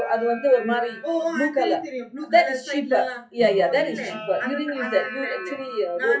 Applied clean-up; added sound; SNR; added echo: classical method WPE with log-MMSE.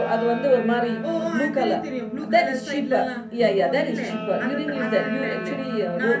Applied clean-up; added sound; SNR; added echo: none; Guitar; 8 dB; reverberation time 0.3 s.